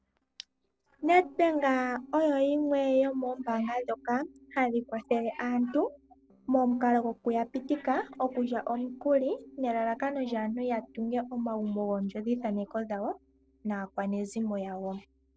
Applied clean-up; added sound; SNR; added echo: neural separator model SepFormer DNS4.